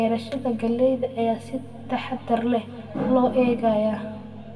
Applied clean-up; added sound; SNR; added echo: none; none; none; reverberation time 1.5 s.